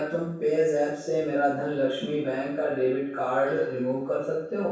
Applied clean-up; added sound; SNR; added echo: none; none; none; reverberation time 0.7 s.